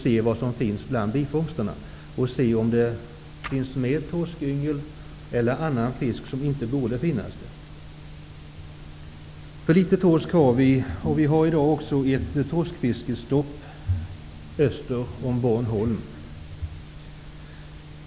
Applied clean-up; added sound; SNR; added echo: none; none; none; none.